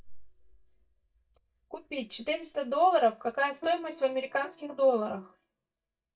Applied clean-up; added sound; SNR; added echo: neural mask model DeepFilterNet 3.